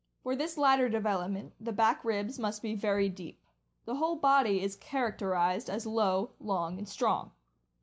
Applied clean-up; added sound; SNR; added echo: none; none; none; none.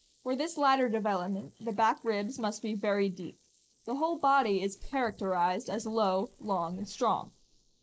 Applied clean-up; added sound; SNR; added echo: neural mask model Resemble Enhance denoiser.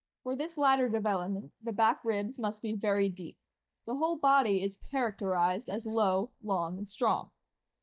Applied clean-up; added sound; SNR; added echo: neural mask model DeepFilterNet 3.